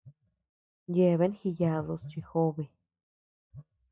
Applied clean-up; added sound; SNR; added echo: neural mask model DeepFilterNet 3.